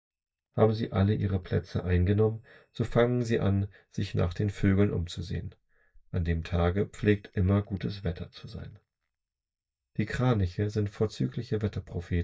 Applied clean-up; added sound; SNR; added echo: neural mask model DeepFilterNet 3.